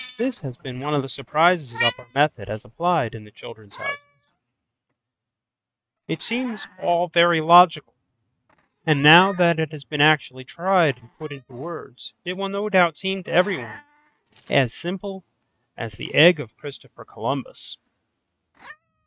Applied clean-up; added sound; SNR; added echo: neural mask model RNNoise.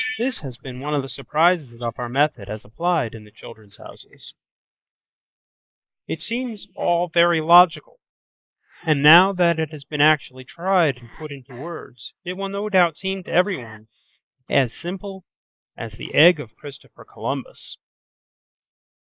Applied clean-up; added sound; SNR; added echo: neural mask model Resemble Enhance denoiser.